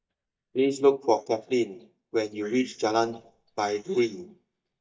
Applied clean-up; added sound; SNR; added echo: neural mask model DeepFilterNet 3.